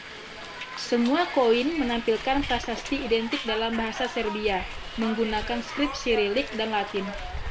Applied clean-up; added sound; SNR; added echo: none; Hiss; 8 dB; none.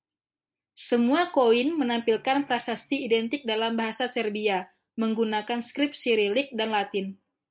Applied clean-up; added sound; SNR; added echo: none; none; none; none.